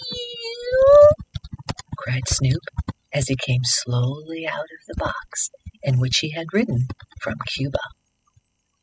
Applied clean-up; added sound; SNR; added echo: classical method spectral subtraction.